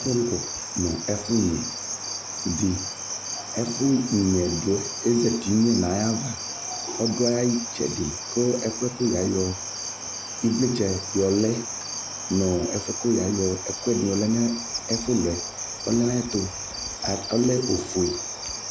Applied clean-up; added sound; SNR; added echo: none; Cricket; 7 dB; none.